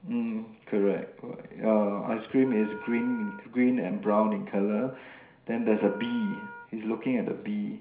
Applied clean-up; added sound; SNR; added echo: none; Wind instrument, woodwind instrument; 19 dB; reverberation time 0.5 s.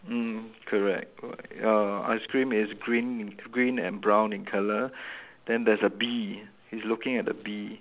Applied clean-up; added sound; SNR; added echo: none; none; none; none.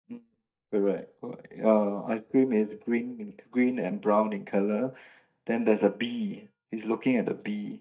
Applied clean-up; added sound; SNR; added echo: neural mask model DeepFilterNet 3.